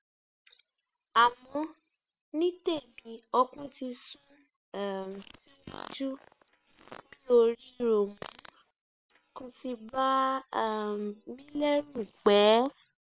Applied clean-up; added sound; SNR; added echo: neural separator model SepFormer WHAM!.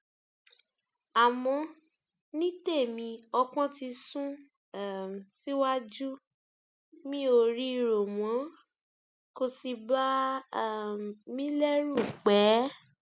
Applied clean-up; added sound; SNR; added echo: none; none; none; none.